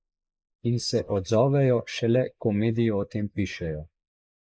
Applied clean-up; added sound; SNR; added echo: neural mask model Resemble Enhance denoiser.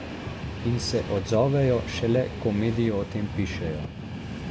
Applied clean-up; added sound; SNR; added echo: none; Train; 7 dB; none.